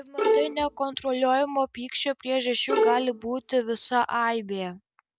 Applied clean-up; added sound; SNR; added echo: none; Bowed string instrument; 0 dB; none.